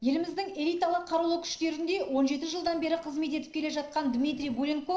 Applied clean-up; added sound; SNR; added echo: neural separator model SepFormer DNS4.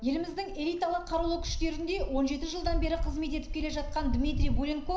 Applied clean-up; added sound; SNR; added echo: none; Wind; 1 dB; reverberation time 0.5 s.